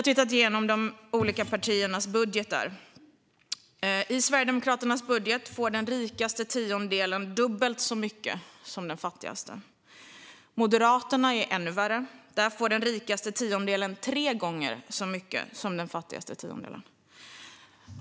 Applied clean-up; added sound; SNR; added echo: none; none; none; none.